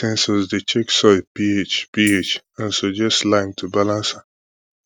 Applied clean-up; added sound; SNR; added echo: none; Tambourine; 20 dB; none.